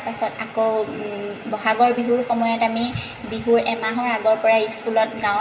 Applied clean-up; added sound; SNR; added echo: none; none; none; reverberation time 1.8 s.